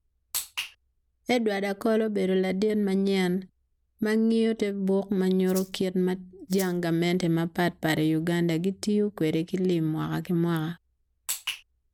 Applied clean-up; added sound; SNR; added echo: none; Rattle (instrument); 15 dB; none.